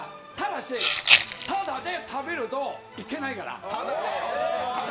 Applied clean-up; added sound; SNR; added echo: none; Rattle (instrument); -4 dB; none.